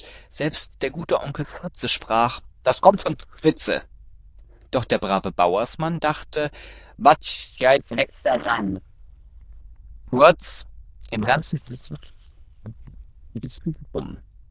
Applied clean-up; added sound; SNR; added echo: neural diffusion model UNIVERSE++.